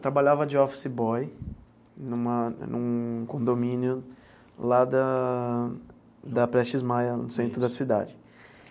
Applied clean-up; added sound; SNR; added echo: none; none; none; none.